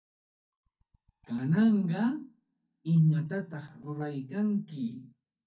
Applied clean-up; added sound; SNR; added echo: neural mask model DeepFilterNet 3.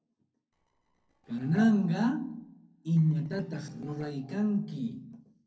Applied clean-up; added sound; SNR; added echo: neural separator model SepFormer DNS4.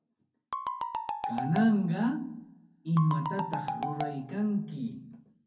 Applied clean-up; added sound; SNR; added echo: none; Marimba, xylophone; 5 dB; reverberation time 0.3 s.